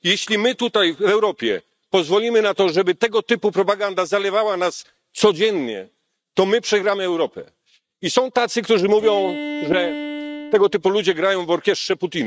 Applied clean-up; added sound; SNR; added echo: neural mask model RNNoise.